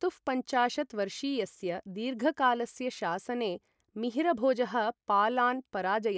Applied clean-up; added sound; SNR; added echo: none; none; none; none.